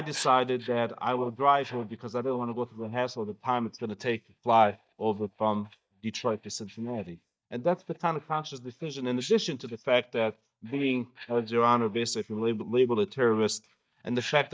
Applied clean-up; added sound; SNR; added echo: neural mask model DeepFilterNet 3.